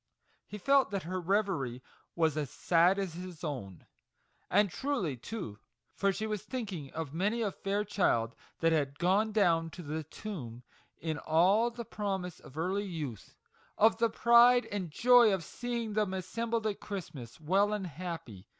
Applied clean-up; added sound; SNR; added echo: none; none; none; none.